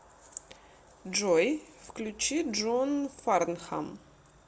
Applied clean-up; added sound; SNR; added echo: none; none; none; none.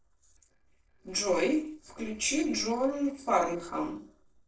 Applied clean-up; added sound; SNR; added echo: neural separator model SepFormer DNS4.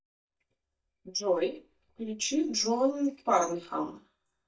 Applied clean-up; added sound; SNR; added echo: neural mask model DeepFilterNet 3.